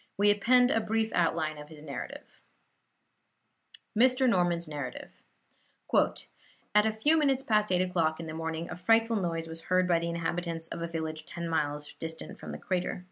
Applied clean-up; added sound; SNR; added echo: none; none; none; none.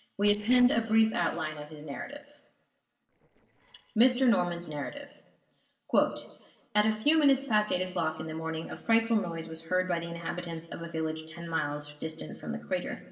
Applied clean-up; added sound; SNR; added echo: neural separator model SepFormer DNS4.